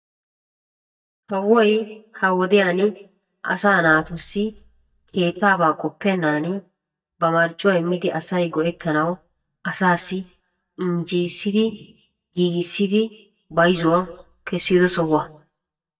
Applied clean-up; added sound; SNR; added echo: neural mask model DeepFilterNet 3.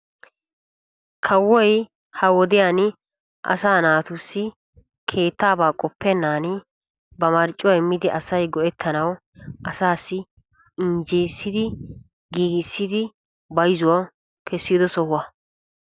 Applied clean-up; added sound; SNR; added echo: none; none; none; none.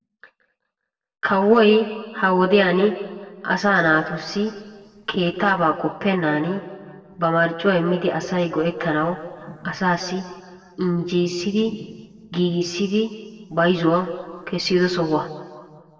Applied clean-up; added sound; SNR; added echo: neural separator model SepFormer DNS4.